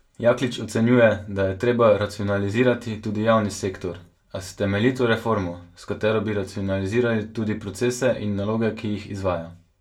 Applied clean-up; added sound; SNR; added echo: none; none; none; reverberation time 0.2 s.